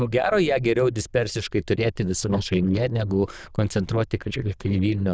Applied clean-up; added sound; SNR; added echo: neural diffusion model UNIVERSE++.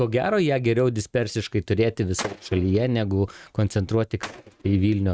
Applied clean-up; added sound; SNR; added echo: neural mask model RNNoise.